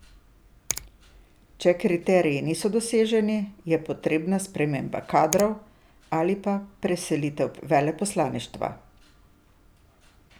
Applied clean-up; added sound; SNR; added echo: none; Finger snapping; 13 dB; none.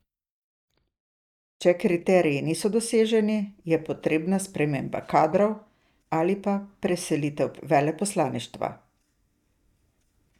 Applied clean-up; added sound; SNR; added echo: neural mask model DeepFilterNet 3.